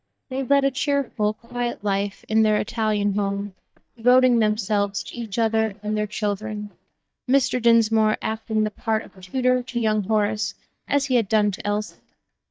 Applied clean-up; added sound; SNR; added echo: neural mask model DeepFilterNet 3.